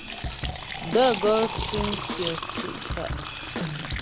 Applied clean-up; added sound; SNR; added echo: none; Drum / Drum kit + Fill (with liquid); 3 dB; none.